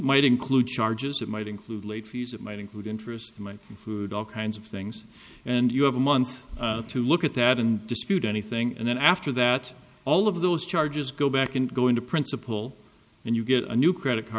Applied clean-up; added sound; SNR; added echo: none; none; none; none.